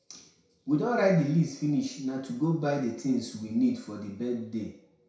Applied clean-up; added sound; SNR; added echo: none; none; none; reverberation time 0.6 s.